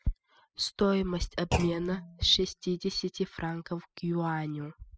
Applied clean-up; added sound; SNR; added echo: classical method spectral subtraction.